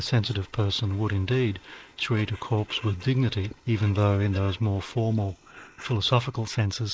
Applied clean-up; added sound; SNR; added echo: neural mask model Resemble Enhance denoiser.